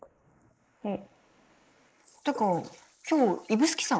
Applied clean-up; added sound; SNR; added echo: neural mask model Resemble Enhance denoiser.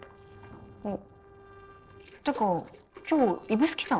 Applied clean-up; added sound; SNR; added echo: neural separator model SepFormer DNS4.